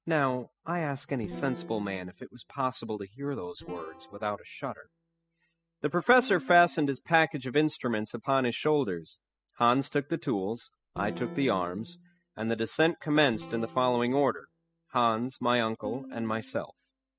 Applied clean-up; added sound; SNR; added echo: classical method spectral subtraction.